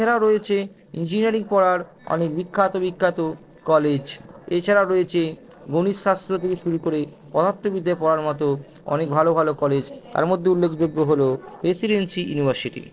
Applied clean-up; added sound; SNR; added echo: neural separator model SepFormer DNS4.